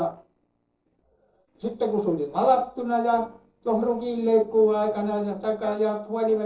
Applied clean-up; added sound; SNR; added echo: neural separator model SepFormer DNS4.